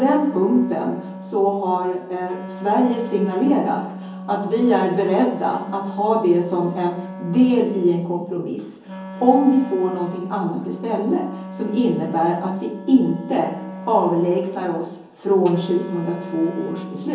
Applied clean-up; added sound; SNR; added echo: none; Wind instrument, woodwind instrument; 13 dB; reverberation time 0.7 s.